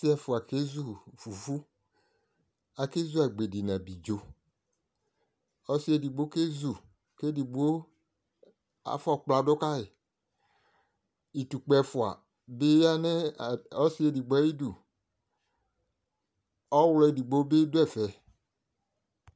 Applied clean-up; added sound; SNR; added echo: none; none; none; none.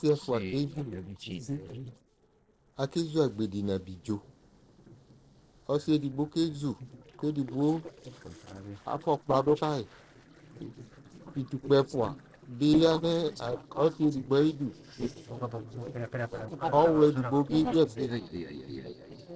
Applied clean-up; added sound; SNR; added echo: neural separator model SepFormer DNS4.